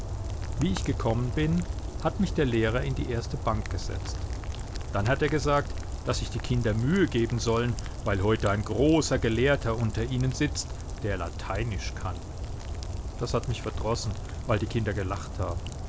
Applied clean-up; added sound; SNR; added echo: none; Rain; 5 dB; none.